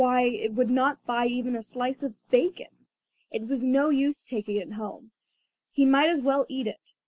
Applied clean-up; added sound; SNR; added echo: none; none; none; none.